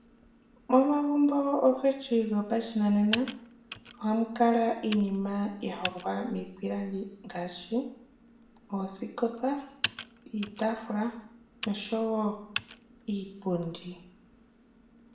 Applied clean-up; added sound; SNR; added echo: none; Computer keyboard; 15 dB; reverberation time 0.7 s.